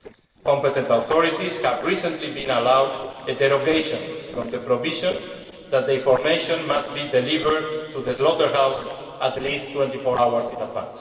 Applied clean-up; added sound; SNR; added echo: neural separator model SepFormer DNS4.